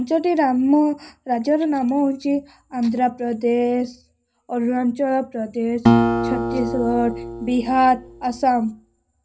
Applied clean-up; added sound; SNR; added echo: none; Acoustic guitar; 2 dB; reverberation time 0.5 s.